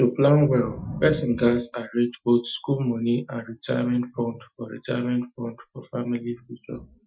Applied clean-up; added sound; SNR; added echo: classical method Wiener filter.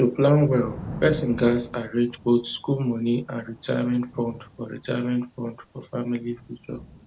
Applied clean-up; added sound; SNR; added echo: none; Thunder / Rain; 16 dB; none.